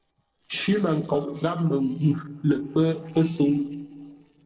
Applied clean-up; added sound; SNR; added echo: neural separator model SepFormer DNS4.